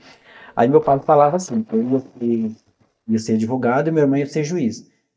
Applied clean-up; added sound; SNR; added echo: neural mask model DeepFilterNet 3.